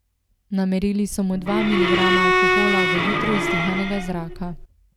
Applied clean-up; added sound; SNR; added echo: none; Bowed string instrument; -3 dB; none.